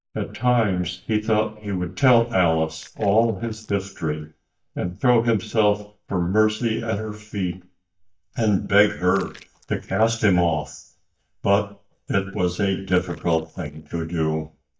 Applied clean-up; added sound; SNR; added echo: neural mask model DeepFilterNet 3.